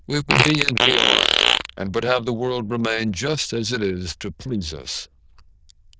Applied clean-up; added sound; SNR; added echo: neural diffusion model UNIVERSE++.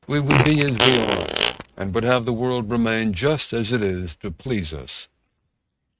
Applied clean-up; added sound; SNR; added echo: neural mask model RNNoise.